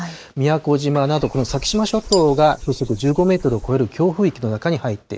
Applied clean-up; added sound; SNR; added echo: neural mask model Resemble Enhance denoiser.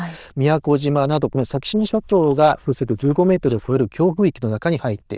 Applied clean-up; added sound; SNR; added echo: neural diffusion model UNIVERSE++.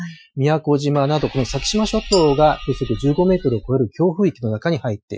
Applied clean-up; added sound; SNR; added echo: classical method Wiener filter.